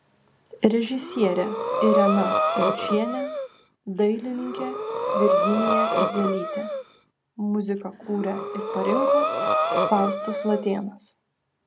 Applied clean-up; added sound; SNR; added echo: none; Breathing; -1 dB; none.